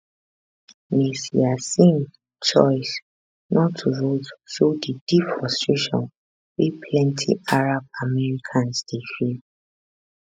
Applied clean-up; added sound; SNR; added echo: classical method spectral subtraction.